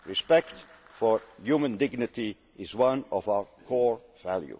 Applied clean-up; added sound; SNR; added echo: none; none; none; none.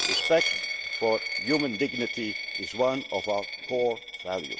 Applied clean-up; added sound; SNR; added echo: none; Coin (dropping); 3 dB; none.